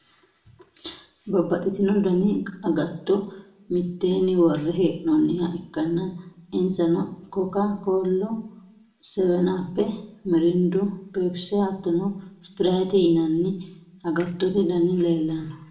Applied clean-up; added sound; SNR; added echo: none; none; none; reverberation time 0.5 s.